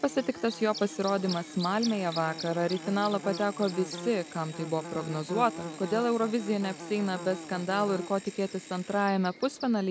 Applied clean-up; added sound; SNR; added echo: none; Alarm + Buzz / Bird; 12 dB; none.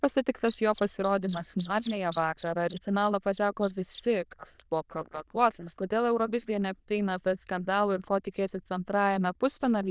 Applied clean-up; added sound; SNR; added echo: neural diffusion model UNIVERSE++.